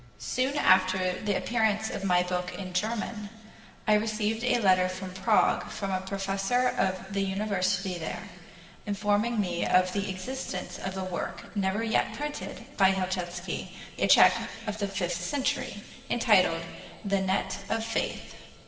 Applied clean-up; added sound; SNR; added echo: none; none; none; reverberation time 2.0 s.